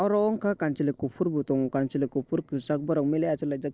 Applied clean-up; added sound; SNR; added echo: neural separator model SepFormer DNS4.